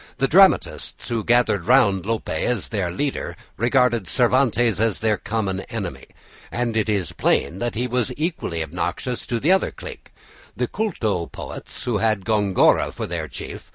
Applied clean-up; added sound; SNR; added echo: none; none; none; none.